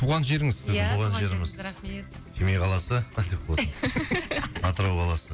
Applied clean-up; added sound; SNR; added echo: none; none; none; none.